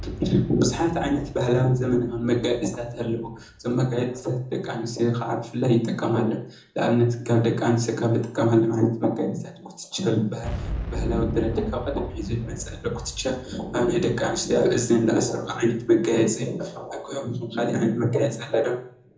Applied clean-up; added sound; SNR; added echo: none; Boom; 15 dB; reverberation time 0.5 s.